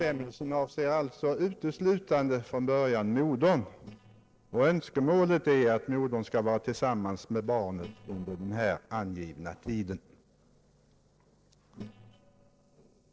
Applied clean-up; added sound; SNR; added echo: neural separator model SepFormer DNS4.